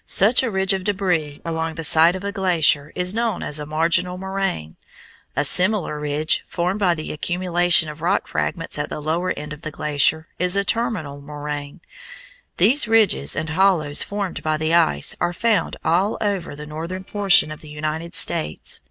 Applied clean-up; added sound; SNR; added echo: neural separator model SepFormer DNS4.